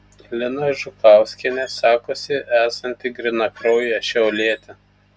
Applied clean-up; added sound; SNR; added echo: none; Squeak; 20 dB; none.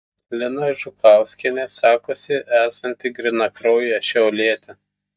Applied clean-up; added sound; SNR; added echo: neural mask model DeepFilterNet 3.